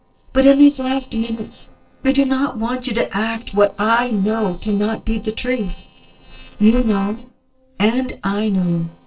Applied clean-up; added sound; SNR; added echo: neural separator model SepFormer DNS4.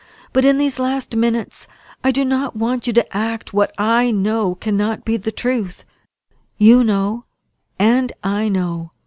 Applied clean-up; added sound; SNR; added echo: none; none; none; none.